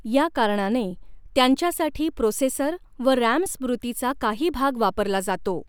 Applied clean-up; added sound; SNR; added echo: none; none; none; none.